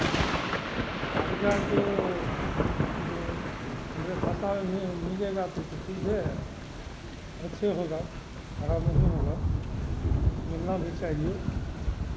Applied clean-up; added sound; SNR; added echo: none; Thunder / Rain; -3 dB; none.